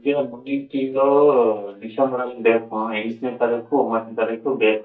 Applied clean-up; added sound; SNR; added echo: neural mask model DeepFilterNet 3.